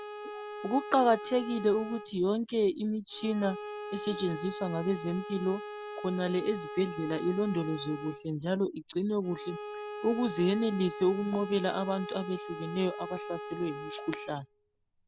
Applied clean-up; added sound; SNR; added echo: none; Bowed string instrument; 11 dB; none.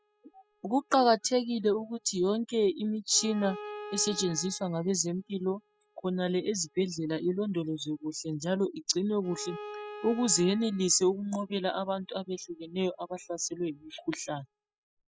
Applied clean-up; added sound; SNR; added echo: classical method spectral subtraction.